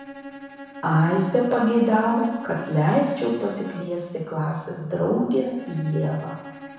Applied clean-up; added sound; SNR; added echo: none; Bowed string instrument; 16 dB; reverberation time 1.0 s.